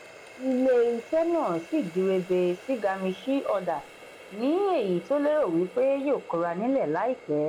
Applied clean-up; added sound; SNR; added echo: none; Water tap, faucet; 20 dB; none.